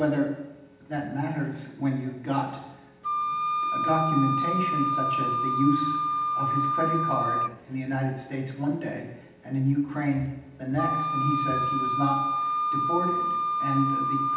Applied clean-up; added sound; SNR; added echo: none; Wind instrument, woodwind instrument; 0 dB; reverberation time 0.8 s.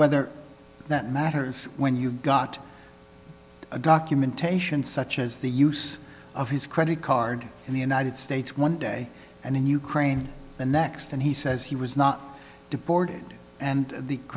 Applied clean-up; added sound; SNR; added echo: none; none; none; none.